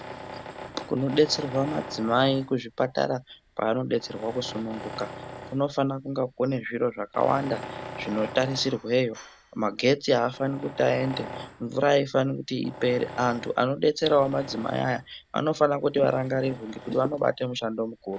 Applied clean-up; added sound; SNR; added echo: none; Tools; 15 dB; none.